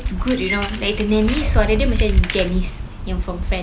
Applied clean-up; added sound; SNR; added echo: none; Marimba, xylophone + Tools; 15 dB; none.